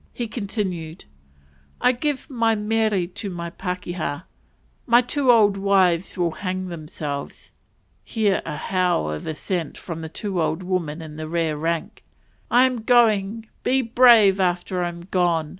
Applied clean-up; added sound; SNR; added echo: none; none; none; none.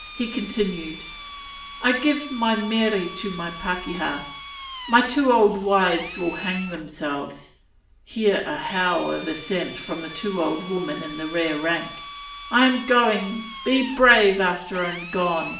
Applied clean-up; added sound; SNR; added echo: none; Drill; 14 dB; reverberation time 0.5 s.